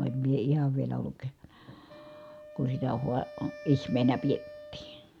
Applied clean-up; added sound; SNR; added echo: none; Wind instrument, woodwind instrument; 17 dB; none.